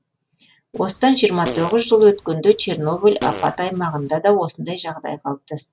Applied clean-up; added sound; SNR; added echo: none; Fart; 14 dB; none.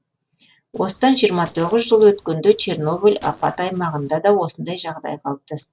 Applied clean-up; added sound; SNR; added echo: neural separator model SepFormer DNS4.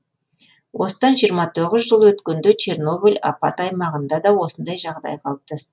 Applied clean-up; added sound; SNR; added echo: none; none; none; none.